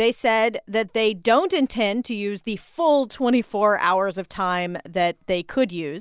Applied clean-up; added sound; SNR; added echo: none; none; none; none.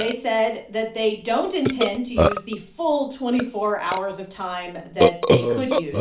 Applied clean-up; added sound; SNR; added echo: none; Burping, eructation; 0 dB; reverberation time 0.4 s.